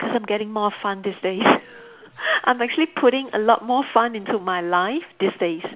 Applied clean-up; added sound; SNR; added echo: none; none; none; none.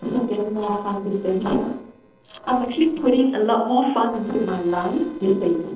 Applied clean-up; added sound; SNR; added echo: neural separator model SepFormer DNS4.